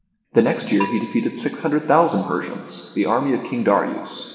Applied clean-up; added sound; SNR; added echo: none; Bell; 16 dB; reverberation time 2.4 s.